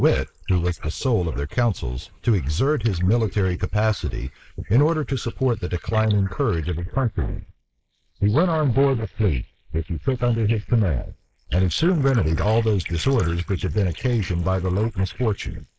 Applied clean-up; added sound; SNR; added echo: neural mask model Resemble Enhance denoiser.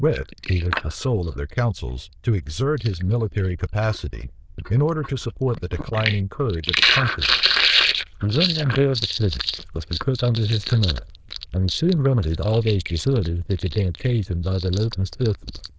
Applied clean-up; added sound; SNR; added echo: neural diffusion model UNIVERSE++.